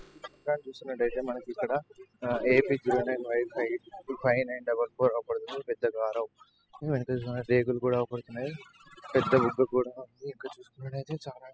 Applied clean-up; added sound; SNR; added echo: classical method spectral subtraction.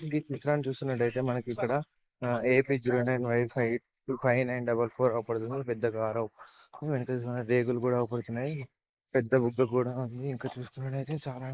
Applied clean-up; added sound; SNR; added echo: neural mask model Resemble Enhance denoiser.